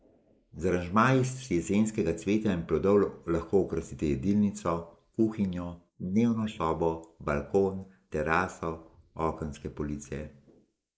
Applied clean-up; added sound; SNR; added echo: neural mask model Resemble Enhance denoiser.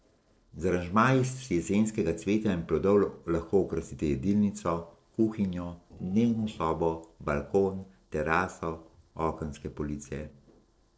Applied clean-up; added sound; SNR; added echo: neural separator model SepFormer DNS4.